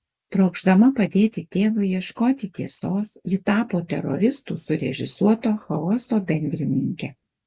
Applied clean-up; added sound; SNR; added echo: none; none; none; none.